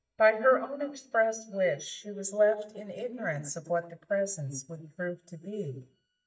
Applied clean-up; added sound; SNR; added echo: neural mask model DeepFilterNet 3.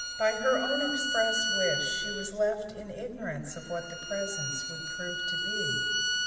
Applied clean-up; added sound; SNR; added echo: none; Bowed string instrument; 0 dB; reverberation time 2.0 s.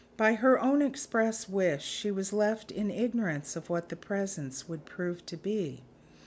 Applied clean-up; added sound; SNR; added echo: none; none; none; none.